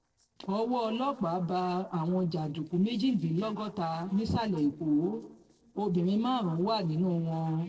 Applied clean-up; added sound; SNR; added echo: neural separator model SepFormer DNS4.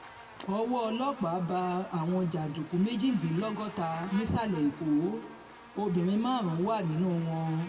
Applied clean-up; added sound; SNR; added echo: none; Buzz; 18 dB; reverberation time 1.2 s.